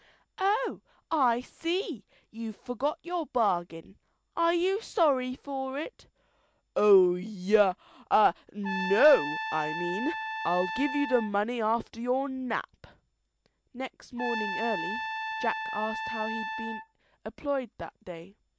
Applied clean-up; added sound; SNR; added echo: none; Trumpet; 5 dB; none.